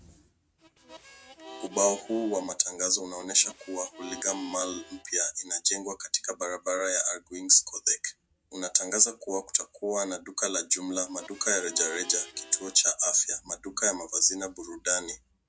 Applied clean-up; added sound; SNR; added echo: none; Harmonica; 19 dB; none.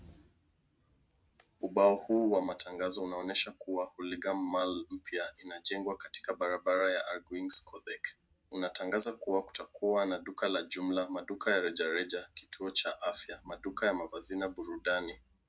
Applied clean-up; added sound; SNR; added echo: none; none; none; none.